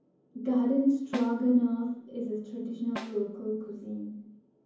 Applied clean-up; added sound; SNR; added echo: none; Snare drum; 14 dB; reverberation time 0.7 s.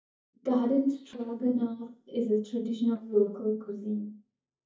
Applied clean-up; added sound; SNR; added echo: neural mask model DeepFilterNet 3.